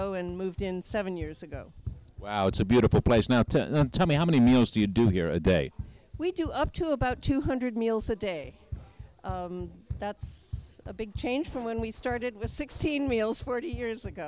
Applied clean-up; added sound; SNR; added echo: none; Run; 15 dB; none.